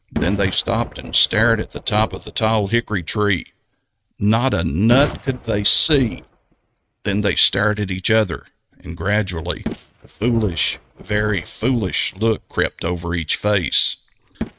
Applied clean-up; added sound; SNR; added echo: neural mask model RNNoise.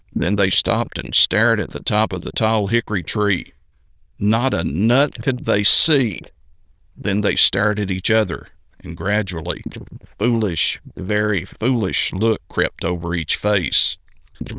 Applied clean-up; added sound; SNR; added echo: neural diffusion model UNIVERSE++.